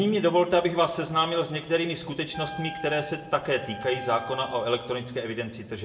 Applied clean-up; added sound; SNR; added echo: none; Wind instrument, woodwind instrument; 13 dB; reverberation time 0.7 s.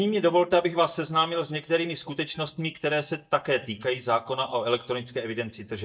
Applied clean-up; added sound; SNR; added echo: neural mask model DeepFilterNet 3.